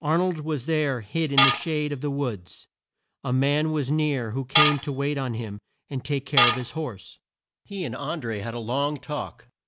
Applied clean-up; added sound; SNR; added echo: none; Tools; -4 dB; none.